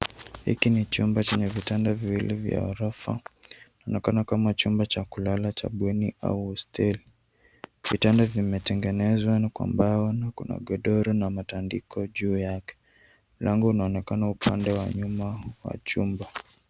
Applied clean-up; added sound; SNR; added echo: none; Fire; 17 dB; none.